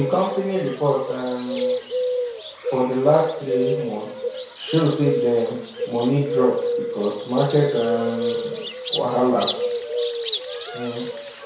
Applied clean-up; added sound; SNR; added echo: none; Bird; 4 dB; reverberation time 0.6 s.